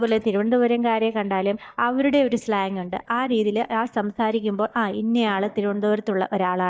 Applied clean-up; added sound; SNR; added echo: neural mask model DeepFilterNet 3.